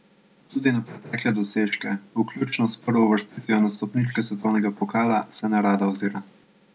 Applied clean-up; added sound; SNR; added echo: none; none; none; none.